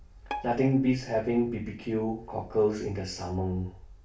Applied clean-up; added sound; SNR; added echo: none; Bowed string instrument; 15 dB; reverberation time 0.4 s.